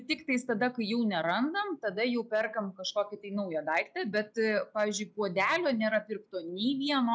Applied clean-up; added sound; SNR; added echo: none; none; none; none.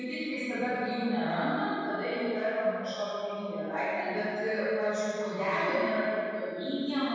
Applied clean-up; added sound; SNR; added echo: none; none; none; reverberation time 2.2 s.